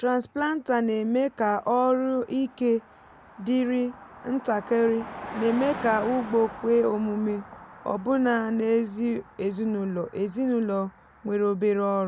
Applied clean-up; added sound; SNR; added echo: none; Car passing by; 17 dB; none.